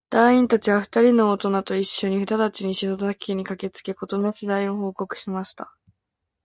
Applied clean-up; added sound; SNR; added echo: neural mask model DeepFilterNet 3.